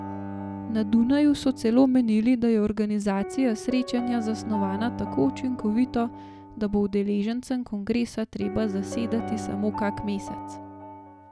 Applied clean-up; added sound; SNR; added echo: none; Piano + Bowed string instrument; 11 dB; none.